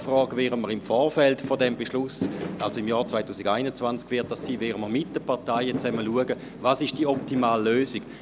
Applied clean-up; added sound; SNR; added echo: none; Fireworks; 11 dB; none.